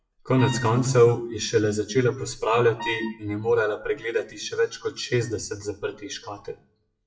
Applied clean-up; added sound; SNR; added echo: classical method WPE with log-MMSE.